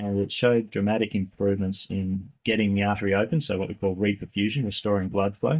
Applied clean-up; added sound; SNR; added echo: neural mask model DeepFilterNet 3.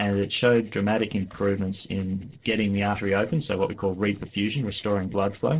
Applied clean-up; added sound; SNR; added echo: neural separator model SepFormer DNS4.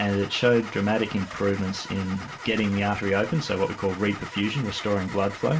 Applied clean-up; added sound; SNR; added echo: none; Engine starting / Car; 14 dB; reverberation time 0.3 s.